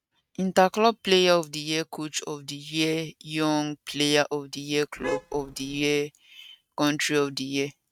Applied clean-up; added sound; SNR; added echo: neural mask model RNNoise.